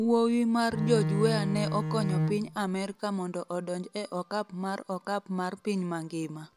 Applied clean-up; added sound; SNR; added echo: none; Bowed string instrument; 1 dB; none.